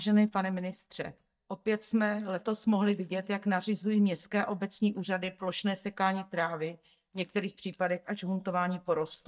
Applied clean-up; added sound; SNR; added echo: neural mask model DeepFilterNet 3.